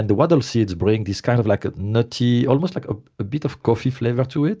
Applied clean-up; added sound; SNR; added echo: none; none; none; none.